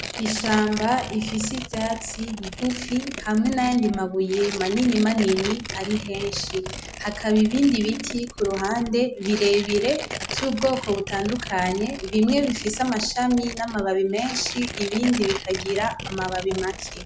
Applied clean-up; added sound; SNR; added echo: none; Tearing; 10 dB; none.